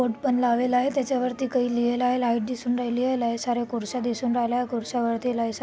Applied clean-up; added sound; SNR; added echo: none; none; none; none.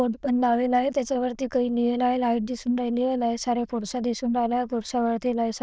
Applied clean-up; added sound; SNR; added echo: neural diffusion model UNIVERSE++.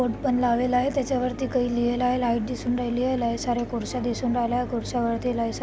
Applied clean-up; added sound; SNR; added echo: none; Mechanisms; 11 dB; none.